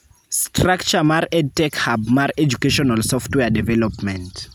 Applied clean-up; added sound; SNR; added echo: none; none; none; none.